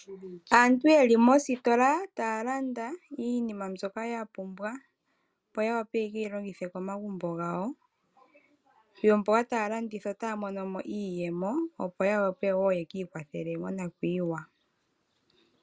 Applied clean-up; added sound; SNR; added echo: none; none; none; none.